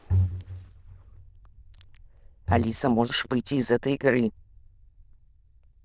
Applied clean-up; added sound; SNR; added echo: neural diffusion model UNIVERSE++.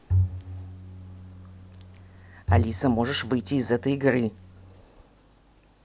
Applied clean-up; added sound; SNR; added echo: none; Bowed string instrument; 3 dB; none.